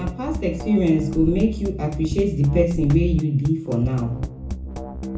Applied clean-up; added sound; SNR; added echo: none; Drum kit; 7 dB; reverberation time 0.6 s.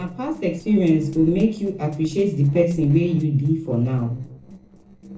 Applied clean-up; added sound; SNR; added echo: neural separator model SepFormer DNS4.